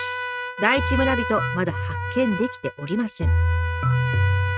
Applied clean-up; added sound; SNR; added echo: neural mask model RNNoise.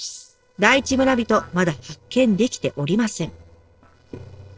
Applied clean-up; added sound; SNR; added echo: neural separator model SepFormer DNS4.